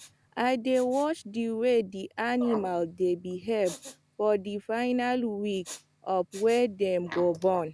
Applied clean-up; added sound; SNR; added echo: none; Respiratory sounds; 17 dB; none.